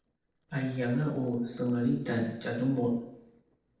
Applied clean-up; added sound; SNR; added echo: neural separator model SepFormer DNS4.